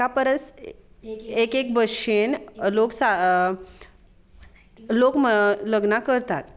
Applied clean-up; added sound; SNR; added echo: none; none; none; none.